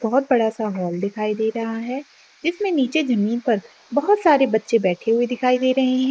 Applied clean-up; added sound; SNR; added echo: neural mask model Resemble Enhance denoiser.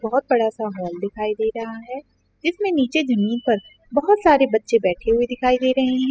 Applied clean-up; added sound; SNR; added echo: classical method spectral subtraction.